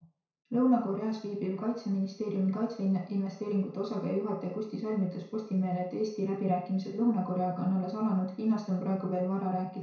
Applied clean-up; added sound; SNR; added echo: none; none; none; reverberation time 0.6 s.